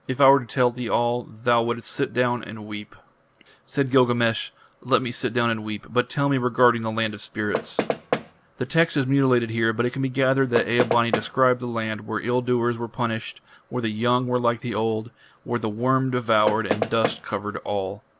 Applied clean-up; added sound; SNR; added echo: none; Knock; 4 dB; none.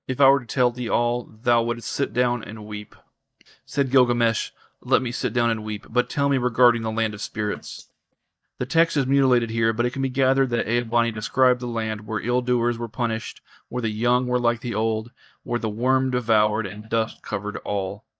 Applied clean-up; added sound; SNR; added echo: neural mask model DeepFilterNet 3.